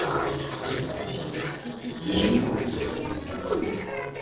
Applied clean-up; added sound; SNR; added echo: neural separator model SepFormer DNS4.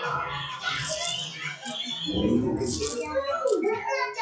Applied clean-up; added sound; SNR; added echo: classical method WPE with log-MMSE.